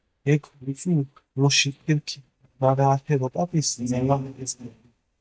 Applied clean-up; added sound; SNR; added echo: neural mask model DeepFilterNet 3.